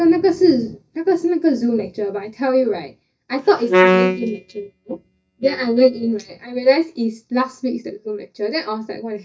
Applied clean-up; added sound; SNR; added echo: neural mask model DeepFilterNet 3.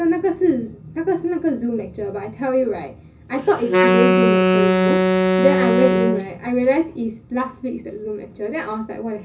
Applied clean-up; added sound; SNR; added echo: none; Wind instrument, woodwind instrument; -4 dB; reverberation time 0.4 s.